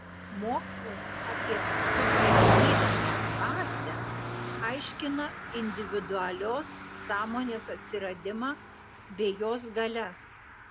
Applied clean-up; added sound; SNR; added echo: none; Car passing by; -4 dB; none.